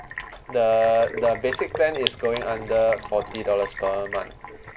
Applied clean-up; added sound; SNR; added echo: none; Sink (filling or washing); 10 dB; none.